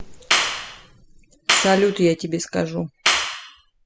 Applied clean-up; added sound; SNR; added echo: classical method spectral subtraction.